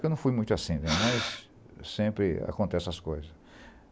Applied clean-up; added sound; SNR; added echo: none; Breathing; 3 dB; none.